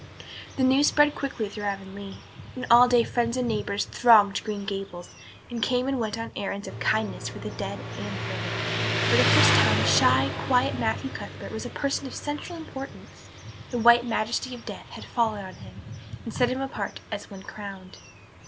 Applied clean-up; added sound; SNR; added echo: none; Motorcycle; 5 dB; none.